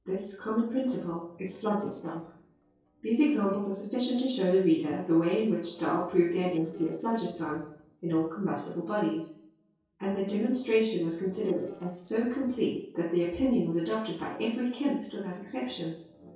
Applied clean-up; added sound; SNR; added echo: neural separator model SepFormer DNS4.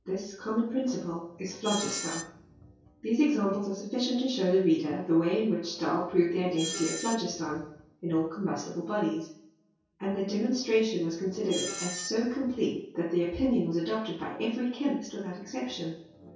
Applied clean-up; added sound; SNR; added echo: none; Screech; 15 dB; reverberation time 0.6 s.